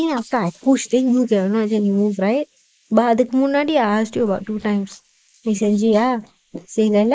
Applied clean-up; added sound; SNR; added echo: neural mask model Resemble Enhance denoiser.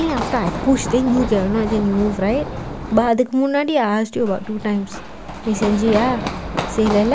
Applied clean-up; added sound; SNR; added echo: none; Run; 8 dB; none.